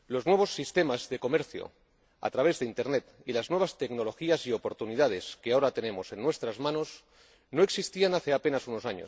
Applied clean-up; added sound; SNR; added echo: none; none; none; none.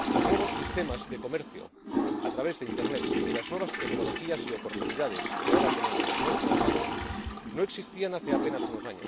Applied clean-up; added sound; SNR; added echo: none; Toilet flush / Water; -4 dB; none.